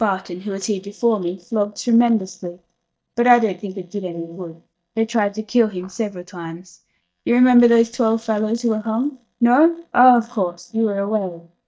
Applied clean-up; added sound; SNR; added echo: neural mask model DeepFilterNet 3.